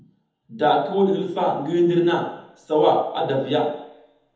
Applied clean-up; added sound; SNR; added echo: none; none; none; reverberation time 1.1 s.